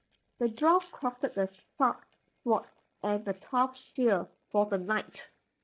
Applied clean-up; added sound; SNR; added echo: neural mask model DeepFilterNet 3.